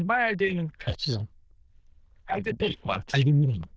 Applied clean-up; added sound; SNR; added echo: neural diffusion model UNIVERSE++.